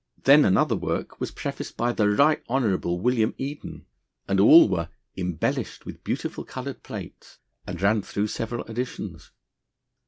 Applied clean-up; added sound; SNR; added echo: none; none; none; none.